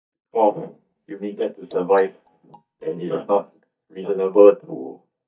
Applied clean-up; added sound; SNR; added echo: neural mask model DeepFilterNet 3.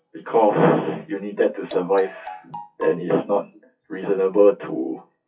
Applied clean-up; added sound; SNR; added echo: classical method WPE with log-MMSE.